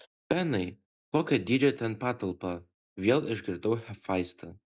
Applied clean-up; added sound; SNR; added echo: none; none; none; none.